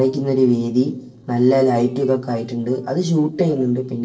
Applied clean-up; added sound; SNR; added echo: neural separator model SepFormer DNS4.